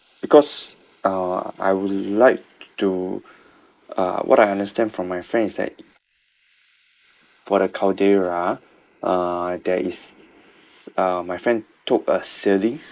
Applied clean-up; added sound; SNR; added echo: neural mask model Resemble Enhance denoiser.